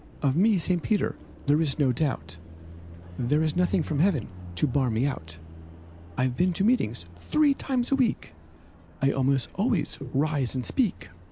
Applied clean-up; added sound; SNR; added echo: none; Car passing by; 17 dB; none.